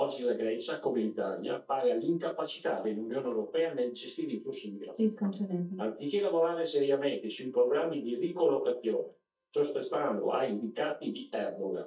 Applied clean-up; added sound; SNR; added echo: neural mask model DeepFilterNet 3.